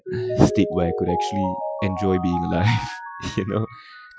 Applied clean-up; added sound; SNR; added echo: classical method Wiener filter.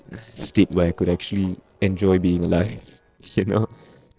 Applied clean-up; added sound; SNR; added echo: neural separator model SepFormer DNS4.